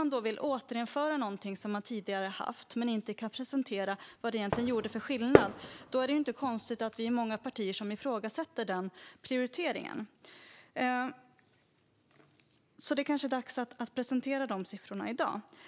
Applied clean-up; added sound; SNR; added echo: none; Fireworks; -1 dB; none.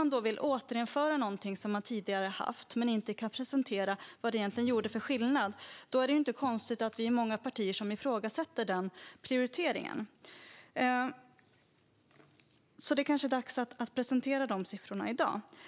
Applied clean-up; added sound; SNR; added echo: none; none; none; none.